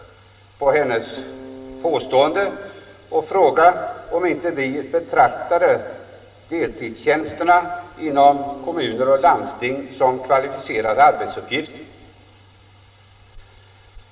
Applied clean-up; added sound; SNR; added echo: none; Keyboard (musical); 16 dB; reverberation time 1.8 s.